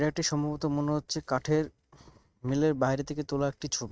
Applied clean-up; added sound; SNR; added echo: neural mask model RNNoise.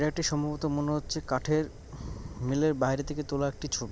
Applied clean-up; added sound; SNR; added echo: none; Fire; 14 dB; none.